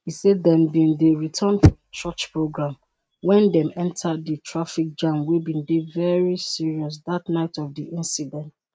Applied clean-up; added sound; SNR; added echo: neural mask model RNNoise.